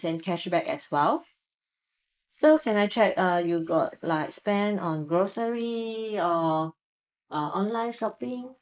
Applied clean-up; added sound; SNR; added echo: neural mask model Resemble Enhance denoiser.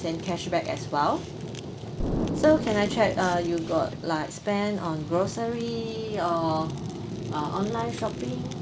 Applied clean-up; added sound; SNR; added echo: none; Fire + Explosion; 6 dB; none.